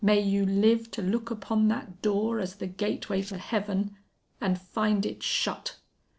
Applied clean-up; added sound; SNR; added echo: neural separator model SepFormer DNS4.